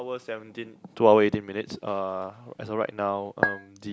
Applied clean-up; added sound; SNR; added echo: none; Chink, clink; 1 dB; none.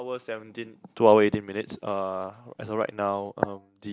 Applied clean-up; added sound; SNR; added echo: neural mask model DeepFilterNet 3.